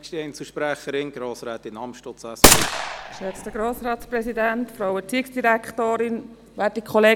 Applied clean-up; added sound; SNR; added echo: none; Gunshot, gunfire; -3 dB; none.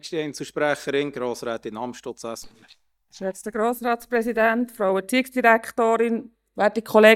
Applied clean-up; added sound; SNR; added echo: neural mask model DeepFilterNet 3.